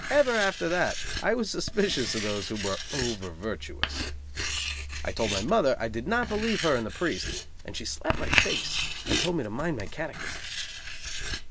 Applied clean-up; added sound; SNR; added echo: none; Writing; 3 dB; none.